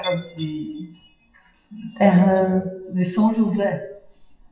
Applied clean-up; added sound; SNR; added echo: classical method WPE with log-MMSE.